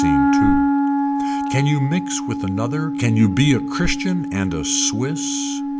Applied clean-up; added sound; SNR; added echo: none; Wind instrument, woodwind instrument; 0 dB; none.